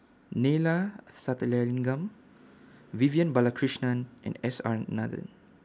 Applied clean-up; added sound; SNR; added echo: none; none; none; none.